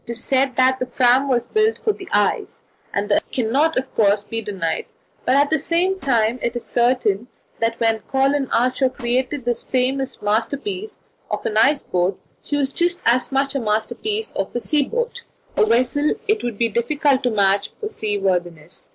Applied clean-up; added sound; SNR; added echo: neural separator model SepFormer DNS4.